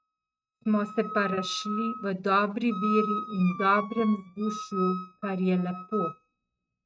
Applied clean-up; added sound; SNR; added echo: neural mask model RNNoise.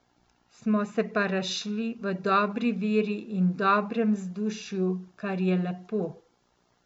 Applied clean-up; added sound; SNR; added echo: none; none; none; none.